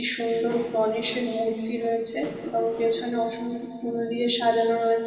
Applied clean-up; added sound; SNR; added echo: none; Engine / Mechanisms; 18 dB; reverberation time 2.4 s.